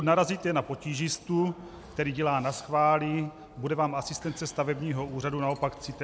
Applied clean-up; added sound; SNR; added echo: none; none; none; none.